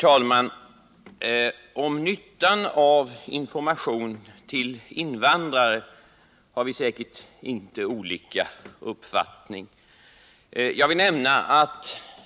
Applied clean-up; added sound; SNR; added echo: none; none; none; none.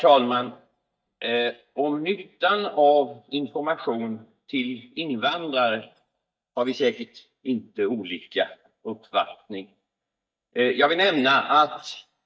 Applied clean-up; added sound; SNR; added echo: neural mask model DeepFilterNet 3.